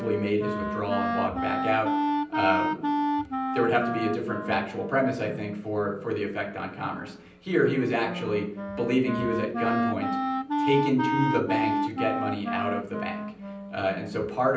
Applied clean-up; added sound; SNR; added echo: none; Wind instrument, woodwind instrument; 2 dB; reverberation time 0.6 s.